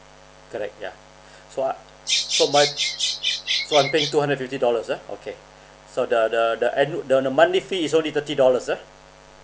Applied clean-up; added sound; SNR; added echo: none; Bird vocalization, bird call, bird song; 1 dB; none.